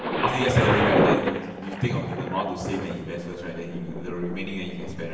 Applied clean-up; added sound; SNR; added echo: none; Thunder; 0 dB; reverberation time 1.2 s.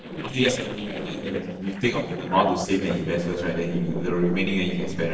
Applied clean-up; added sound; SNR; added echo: neural separator model SepFormer DNS4.